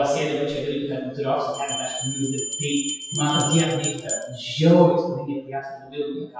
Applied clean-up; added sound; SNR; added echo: classical method WPE with log-MMSE.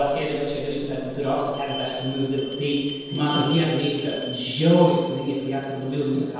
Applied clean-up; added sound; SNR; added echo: none; Bell; 9 dB; reverberation time 1.2 s.